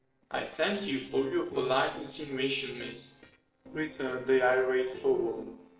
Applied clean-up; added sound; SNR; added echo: neural separator model SepFormer DNS4.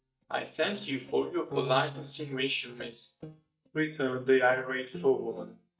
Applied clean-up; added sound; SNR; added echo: neural mask model DeepFilterNet 3.